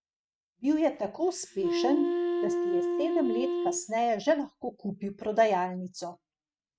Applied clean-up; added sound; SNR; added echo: neural mask model RNNoise.